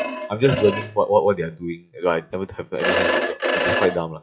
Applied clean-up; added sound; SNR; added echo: classical method WPE with log-MMSE.